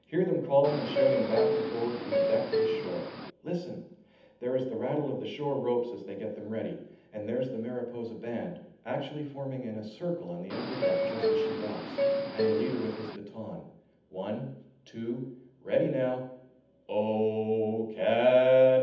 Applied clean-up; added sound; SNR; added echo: none; Subway, metro, underground; -1 dB; reverberation time 0.8 s.